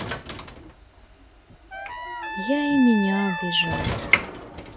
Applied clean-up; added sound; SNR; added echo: none; Trumpet + Sliding door / Train; 3 dB; none.